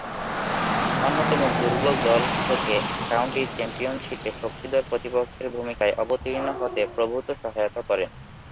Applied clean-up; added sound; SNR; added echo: none; Rain / Dog; 2 dB; none.